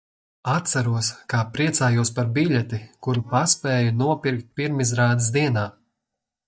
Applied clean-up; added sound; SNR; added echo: neural mask model DeepFilterNet 3.